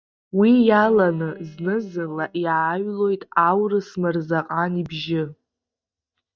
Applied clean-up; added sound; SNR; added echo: neural mask model DeepFilterNet 3.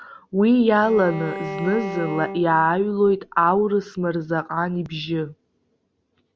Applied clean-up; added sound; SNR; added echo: none; Bowed string instrument; 11 dB; none.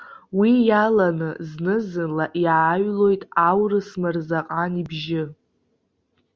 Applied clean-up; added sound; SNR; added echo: none; none; none; none.